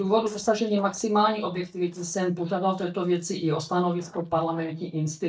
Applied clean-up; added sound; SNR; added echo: neural mask model DeepFilterNet 3.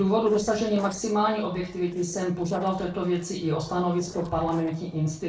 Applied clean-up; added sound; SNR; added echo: neural separator model SepFormer DNS4.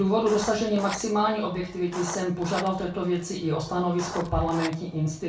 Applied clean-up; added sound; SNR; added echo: none; Writing; 12 dB; reverberation time 0.3 s.